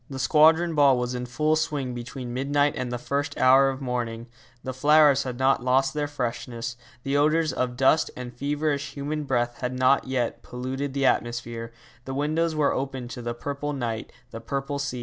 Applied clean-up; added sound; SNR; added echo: none; none; none; none.